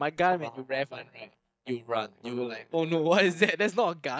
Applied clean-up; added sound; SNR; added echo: neural mask model DeepFilterNet 3.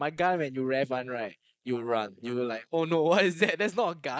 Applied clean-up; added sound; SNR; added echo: neural mask model Resemble Enhance denoiser.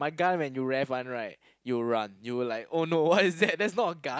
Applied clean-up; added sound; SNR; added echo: none; none; none; none.